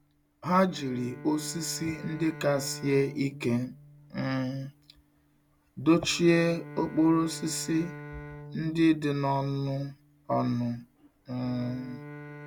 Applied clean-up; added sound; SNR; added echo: none; Bowed string instrument; 16 dB; none.